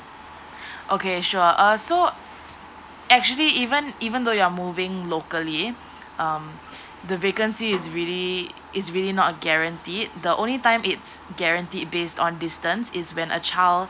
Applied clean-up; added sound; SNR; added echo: none; Snare drum; 19 dB; none.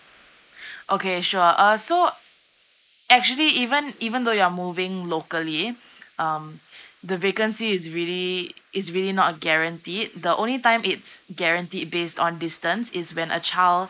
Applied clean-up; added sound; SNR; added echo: neural mask model Resemble Enhance denoiser.